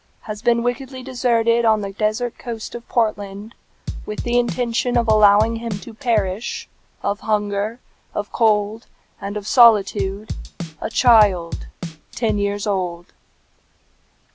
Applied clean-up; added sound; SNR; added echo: none; Drum / Drum kit; 7 dB; none.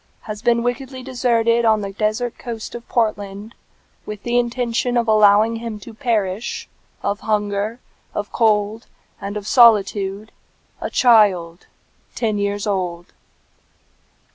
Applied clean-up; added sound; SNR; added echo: none; none; none; none.